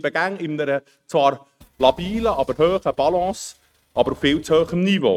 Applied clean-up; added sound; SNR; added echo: neural mask model RNNoise.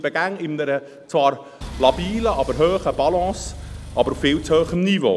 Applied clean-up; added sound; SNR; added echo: none; Engine; 12 dB; none.